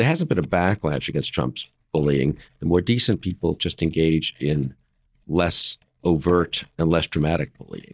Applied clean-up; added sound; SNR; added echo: neural mask model DeepFilterNet 3.